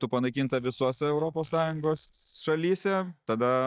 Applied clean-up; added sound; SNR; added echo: neural mask model DeepFilterNet 3.